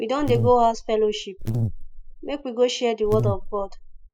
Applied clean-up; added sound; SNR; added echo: classical method spectral subtraction.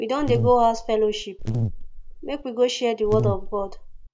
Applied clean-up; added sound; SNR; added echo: none; Buzz; 4 dB; none.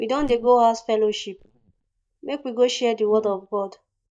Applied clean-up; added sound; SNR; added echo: neural mask model DeepFilterNet 3.